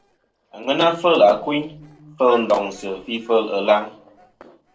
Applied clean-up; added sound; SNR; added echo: neural separator model SepFormer DNS4.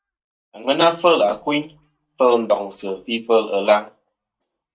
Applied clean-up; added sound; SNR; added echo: neural mask model DeepFilterNet 3.